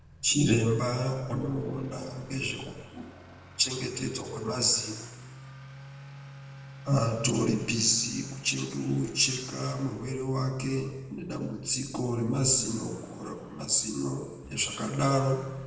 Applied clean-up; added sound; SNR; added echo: none; Accelerating, revving, vroom / Motor vehicle (road); 18 dB; reverberation time 1.1 s.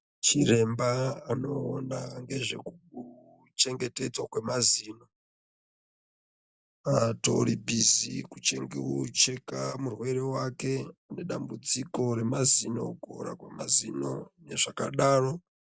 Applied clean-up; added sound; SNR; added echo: none; none; none; none.